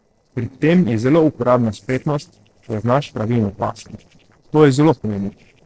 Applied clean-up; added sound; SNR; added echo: neural separator model SepFormer DNS4.